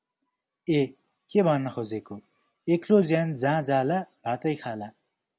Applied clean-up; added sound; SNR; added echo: none; none; none; none.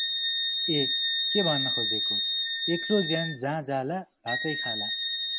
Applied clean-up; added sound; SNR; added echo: none; Wind instrument, woodwind instrument; -4 dB; none.